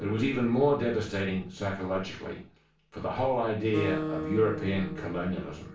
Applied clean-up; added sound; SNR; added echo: none; Acoustic guitar; 10 dB; reverberation time 0.3 s.